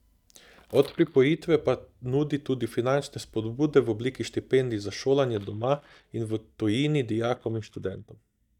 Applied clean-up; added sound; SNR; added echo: neural mask model DeepFilterNet 3.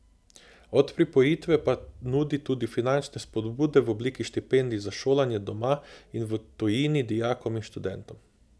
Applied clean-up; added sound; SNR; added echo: none; none; none; none.